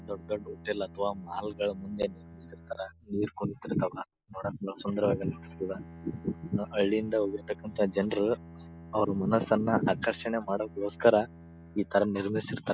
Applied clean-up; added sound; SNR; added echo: none; Bowed string instrument; 18 dB; none.